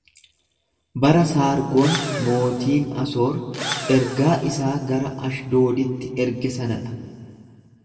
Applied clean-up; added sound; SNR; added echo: none; Engine / Drill; 10 dB; reverberation time 1.9 s.